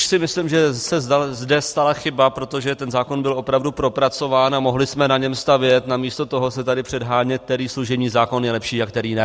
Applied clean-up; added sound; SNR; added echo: none; none; none; none.